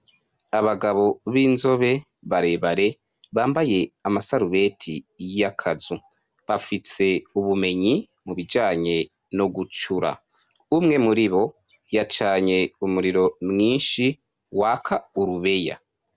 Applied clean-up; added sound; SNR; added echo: none; none; none; none.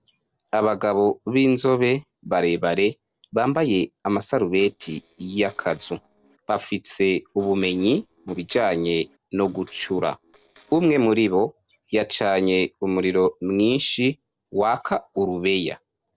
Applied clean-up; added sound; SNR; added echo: neural separator model SepFormer DNS4.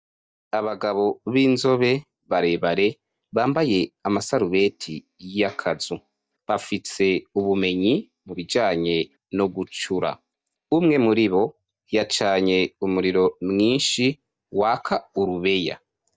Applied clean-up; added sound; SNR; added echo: neural mask model DeepFilterNet 3.